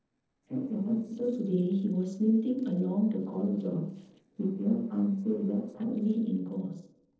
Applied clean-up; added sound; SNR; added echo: neural separator model SepFormer DNS4.